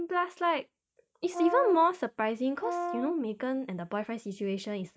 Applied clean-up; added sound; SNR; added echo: neural mask model RNNoise.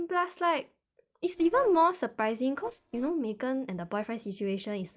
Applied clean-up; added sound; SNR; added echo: neural separator model SepFormer DNS4.